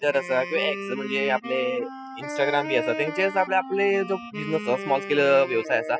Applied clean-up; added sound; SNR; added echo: classical method spectral subtraction.